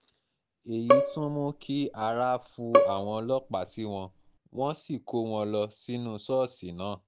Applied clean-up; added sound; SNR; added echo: none; Bowed string instrument; -3 dB; none.